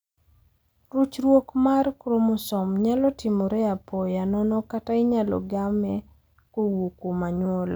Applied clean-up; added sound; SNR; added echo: none; none; none; none.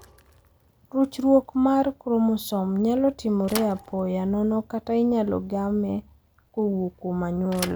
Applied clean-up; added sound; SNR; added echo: none; Thump, thud / Bicycle; 20 dB; none.